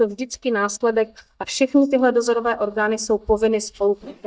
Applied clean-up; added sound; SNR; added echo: neural mask model DeepFilterNet 3.